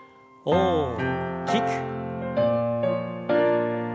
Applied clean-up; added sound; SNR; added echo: none; none; none; none.